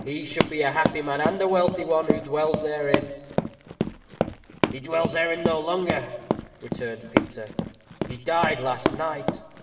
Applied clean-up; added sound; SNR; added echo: none; Run; 2 dB; reverberation time 1.9 s.